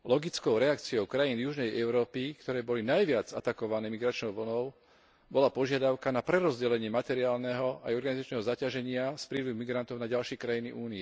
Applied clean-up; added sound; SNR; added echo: none; none; none; none.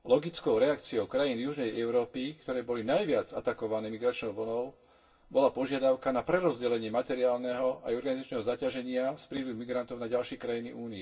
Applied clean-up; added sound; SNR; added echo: none; none; none; reverberation time 0.2 s.